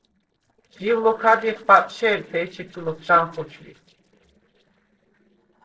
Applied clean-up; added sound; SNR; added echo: neural separator model SepFormer DNS4.